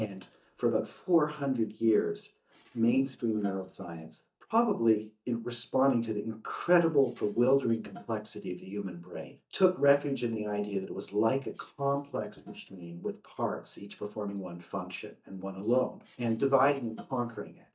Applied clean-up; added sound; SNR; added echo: neural mask model DeepFilterNet 3.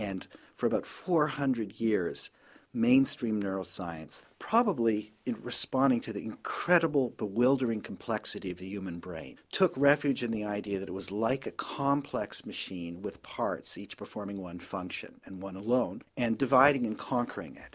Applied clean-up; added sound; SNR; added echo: none; none; none; none.